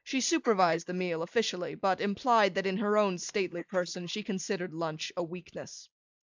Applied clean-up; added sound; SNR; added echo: neural mask model Resemble Enhance denoiser.